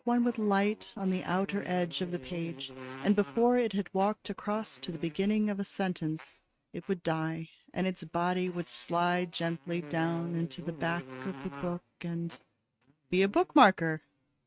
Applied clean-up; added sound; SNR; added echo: neural mask model RNNoise.